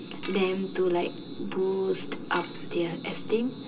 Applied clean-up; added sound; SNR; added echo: none; Glass; 19 dB; reverberation time 0.2 s.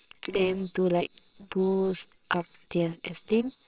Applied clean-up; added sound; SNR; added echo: neural separator model SepFormer WHAMR!.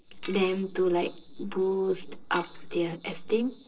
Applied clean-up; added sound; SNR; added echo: neural separator model SepFormer DNS4.